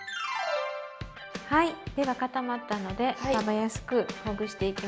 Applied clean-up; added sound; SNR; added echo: none; Dishes, pots, and pans; 18 dB; none.